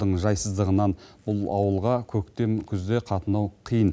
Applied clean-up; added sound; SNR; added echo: none; none; none; none.